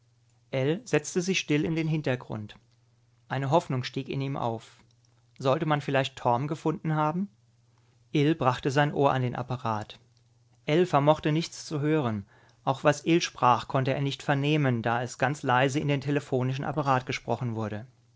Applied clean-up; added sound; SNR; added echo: neural separator model SepFormer DNS4.